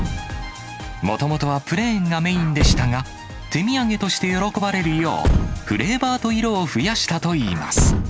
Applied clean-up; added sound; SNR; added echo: none; Truck; 4 dB; none.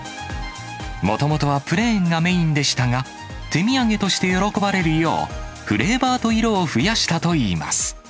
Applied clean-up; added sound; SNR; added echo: none; none; none; none.